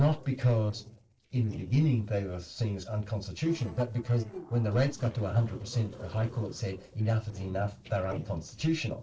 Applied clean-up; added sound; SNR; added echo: neural separator model SepFormer DNS4.